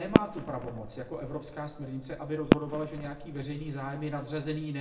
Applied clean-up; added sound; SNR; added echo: none; Fireworks; -3 dB; reverberation time 0.7 s.